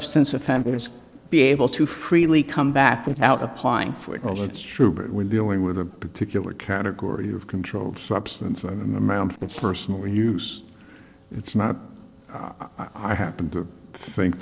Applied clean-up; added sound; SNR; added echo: neural separator model SepFormer DNS4.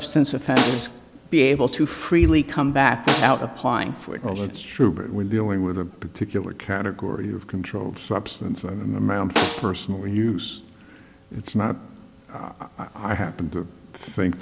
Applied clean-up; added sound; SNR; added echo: none; Snare drum; 5 dB; none.